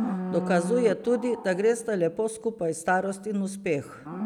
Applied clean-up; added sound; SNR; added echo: none; Livestock, farm animals, working animals; 9 dB; none.